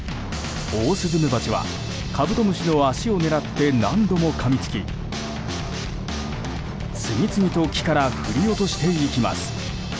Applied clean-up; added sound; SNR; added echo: none; none; none; none.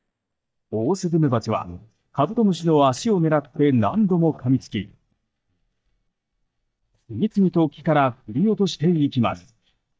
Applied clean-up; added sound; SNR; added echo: neural mask model DeepFilterNet 3.